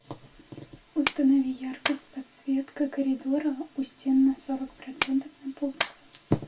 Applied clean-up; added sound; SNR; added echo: none; Clapping; 11 dB; reverberation time 0.2 s.